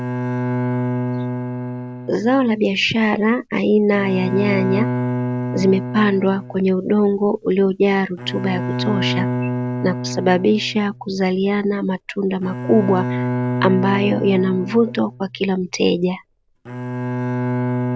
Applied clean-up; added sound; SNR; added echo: none; Bowed string instrument; 5 dB; none.